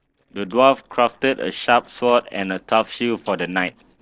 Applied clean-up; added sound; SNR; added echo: neural separator model SepFormer DNS4.